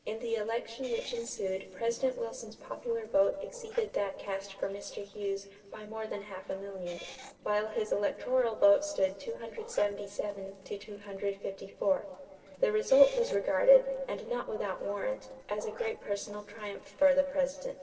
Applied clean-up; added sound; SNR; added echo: neural separator model SepFormer DNS4.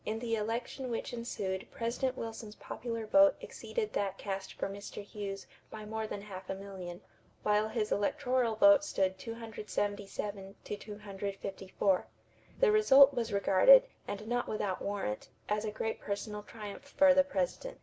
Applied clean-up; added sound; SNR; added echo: none; none; none; none.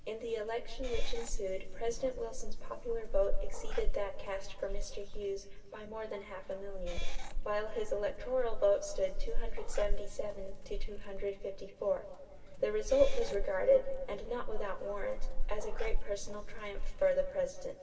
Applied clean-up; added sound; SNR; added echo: none; Meow / Purr; -3 dB; reverberation time 1.9 s.